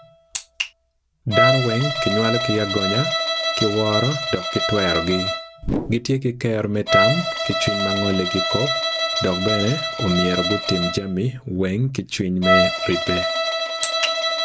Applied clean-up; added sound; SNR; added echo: none; Bowed string instrument + Whoosh, swoosh, swish; 0 dB; none.